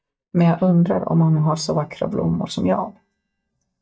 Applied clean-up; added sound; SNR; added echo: neural mask model DeepFilterNet 3.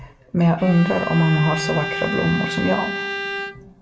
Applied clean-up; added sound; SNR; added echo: none; Bowed string instrument; 7 dB; reverberation time 1.2 s.